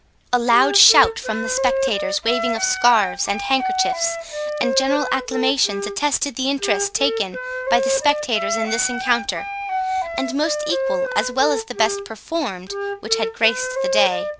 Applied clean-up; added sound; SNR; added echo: none; Wind instrument, woodwind instrument; 4 dB; none.